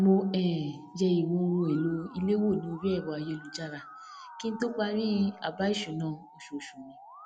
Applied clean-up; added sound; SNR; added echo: none; Musical instrument; 20 dB; none.